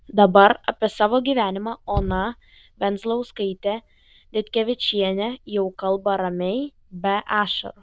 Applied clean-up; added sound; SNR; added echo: neural diffusion model UNIVERSE++.